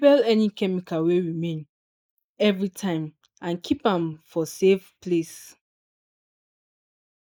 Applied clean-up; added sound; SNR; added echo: neural mask model Resemble Enhance denoiser.